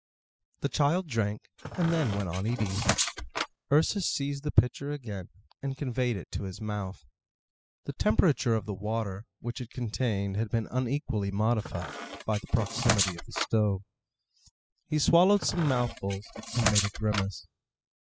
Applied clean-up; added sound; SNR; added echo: classical method spectral subtraction.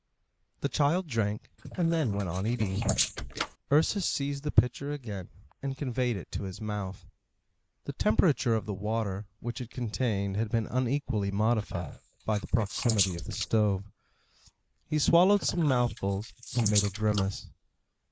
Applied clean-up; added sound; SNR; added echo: neural mask model Resemble Enhance denoiser.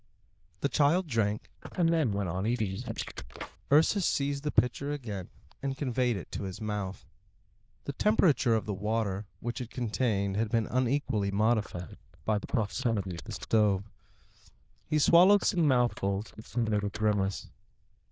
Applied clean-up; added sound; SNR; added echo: neural diffusion model UNIVERSE++.